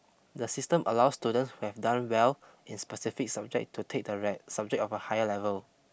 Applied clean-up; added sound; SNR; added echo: none; none; none; none.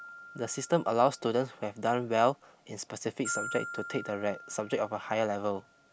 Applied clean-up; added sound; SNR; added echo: none; Glockenspiel; 13 dB; none.